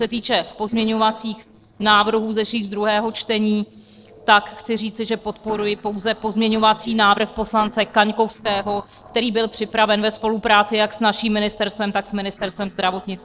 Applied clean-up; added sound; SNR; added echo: neural separator model SepFormer DNS4.